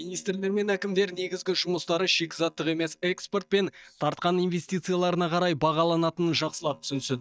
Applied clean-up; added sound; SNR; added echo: neural mask model DeepFilterNet 3.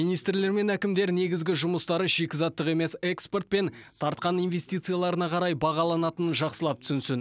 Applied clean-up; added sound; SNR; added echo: none; none; none; none.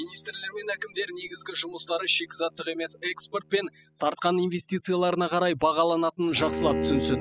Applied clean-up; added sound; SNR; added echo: classical method spectral subtraction.